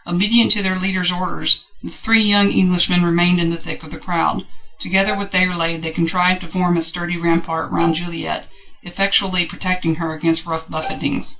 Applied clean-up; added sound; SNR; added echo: none; Bowed string instrument; 12 dB; reverberation time 0.2 s.